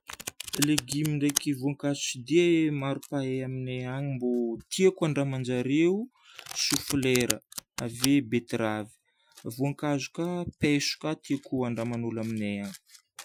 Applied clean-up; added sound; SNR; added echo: classical method Wiener filter.